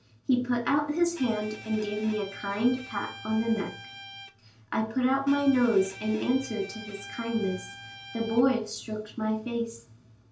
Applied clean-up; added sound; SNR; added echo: none; Bowed string instrument; 16 dB; reverberation time 0.2 s.